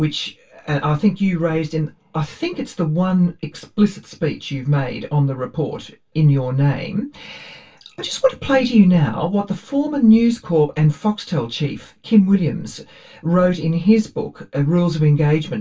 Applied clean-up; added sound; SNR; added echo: none; none; none; reverberation time 0.1 s.